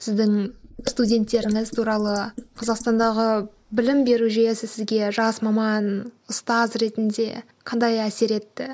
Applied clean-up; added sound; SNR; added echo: neural mask model Resemble Enhance denoiser.